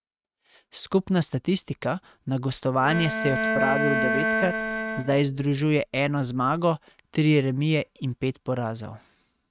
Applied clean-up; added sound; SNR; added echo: neural mask model RNNoise.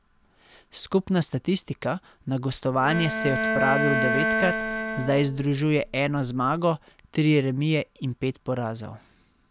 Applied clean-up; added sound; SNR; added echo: none; Bowed string instrument; 2 dB; none.